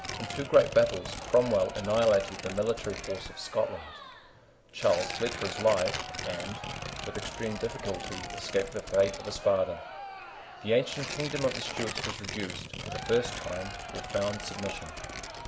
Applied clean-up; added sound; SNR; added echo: none; Tearing + Crowd; 8 dB; none.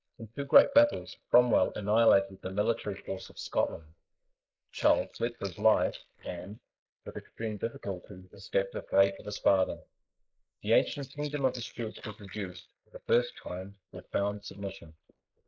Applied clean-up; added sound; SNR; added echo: neural mask model Resemble Enhance denoiser.